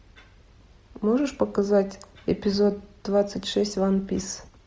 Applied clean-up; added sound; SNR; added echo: none; none; none; none.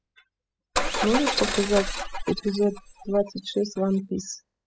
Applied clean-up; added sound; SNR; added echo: classical method spectral subtraction.